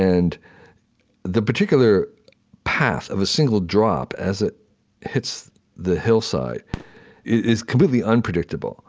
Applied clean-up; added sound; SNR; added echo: none; Fireworks; 19 dB; none.